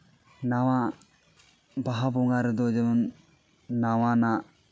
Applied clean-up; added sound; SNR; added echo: none; none; none; none.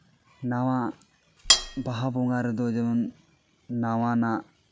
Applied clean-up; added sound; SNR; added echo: none; Cutlery, silverware; -4 dB; none.